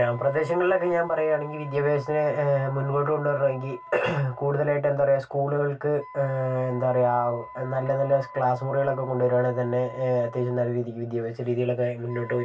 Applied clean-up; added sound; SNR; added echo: none; Wind instrument, woodwind instrument; 19 dB; reverberation time 0.1 s.